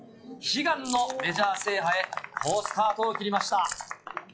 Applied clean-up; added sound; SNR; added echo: classical method log-MMSE.